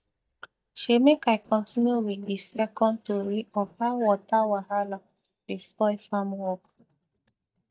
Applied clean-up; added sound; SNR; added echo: neural mask model DeepFilterNet 3.